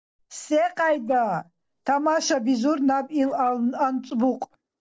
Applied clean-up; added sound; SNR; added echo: neural separator model SepFormer DNS4.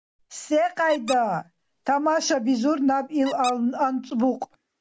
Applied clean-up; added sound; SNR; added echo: none; Squeak; 19 dB; none.